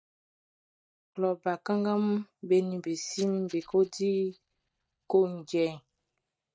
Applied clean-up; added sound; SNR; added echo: neural mask model DeepFilterNet 3.